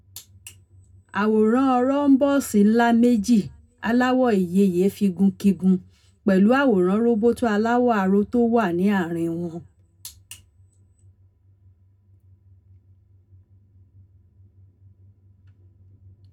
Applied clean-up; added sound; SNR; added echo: none; none; none; reverberation time 0.2 s.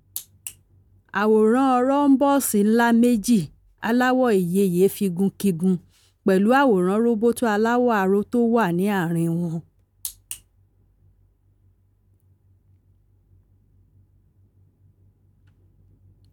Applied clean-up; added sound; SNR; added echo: none; none; none; none.